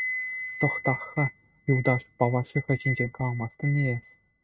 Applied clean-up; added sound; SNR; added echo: neural mask model RNNoise.